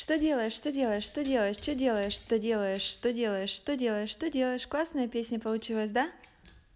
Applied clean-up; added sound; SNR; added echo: none; none; none; none.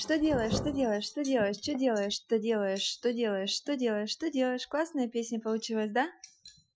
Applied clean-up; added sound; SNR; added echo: classical method Wiener filter.